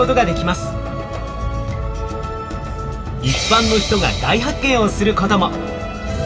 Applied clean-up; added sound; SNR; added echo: none; none; none; reverberation time 3.0 s.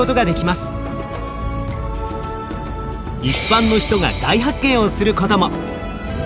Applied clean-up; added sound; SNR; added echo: none; none; none; none.